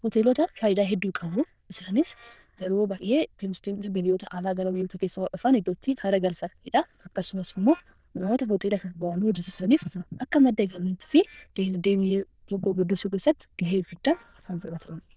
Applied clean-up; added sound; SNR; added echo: neural diffusion model UNIVERSE++.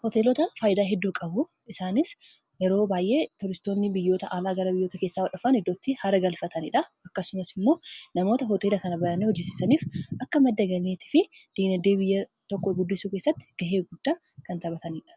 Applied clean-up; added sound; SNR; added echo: none; none; none; none.